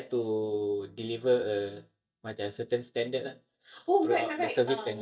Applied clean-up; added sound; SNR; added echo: neural mask model DeepFilterNet 3.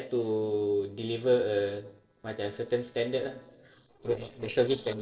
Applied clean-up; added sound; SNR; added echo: neural separator model SepFormer DNS4.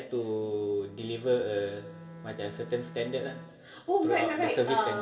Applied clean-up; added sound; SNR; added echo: none; Bowed string instrument; 19 dB; reverberation time 2.8 s.